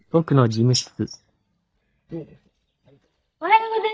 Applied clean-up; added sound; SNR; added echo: neural mask model DeepFilterNet 3.